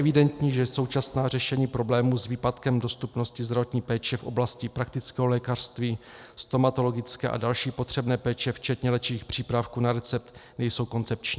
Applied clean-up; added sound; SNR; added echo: none; none; none; none.